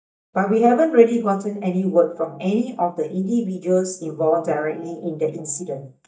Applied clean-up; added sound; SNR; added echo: neural mask model DeepFilterNet 3.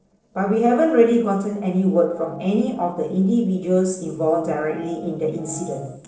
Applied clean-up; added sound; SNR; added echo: neural separator model SepFormer DNS4.